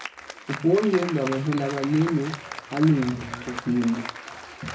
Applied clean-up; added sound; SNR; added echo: none; Applause; 11 dB; reverberation time 0.4 s.